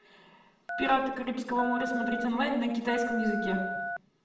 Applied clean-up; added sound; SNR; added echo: none; Telephone; 5 dB; reverberation time 0.7 s.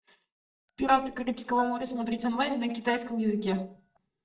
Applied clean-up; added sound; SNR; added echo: neural mask model DeepFilterNet 3.